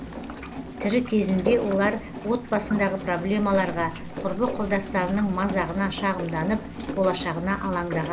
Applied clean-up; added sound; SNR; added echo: none; Rain; 8 dB; none.